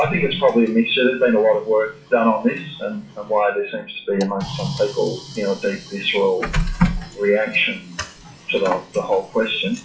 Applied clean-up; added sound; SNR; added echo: classical method WPE with log-MMSE.